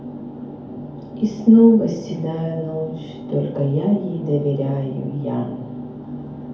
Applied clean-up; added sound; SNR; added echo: none; none; none; reverberation time 2.4 s.